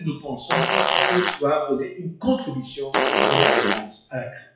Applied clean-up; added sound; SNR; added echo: classical method WPE with log-MMSE.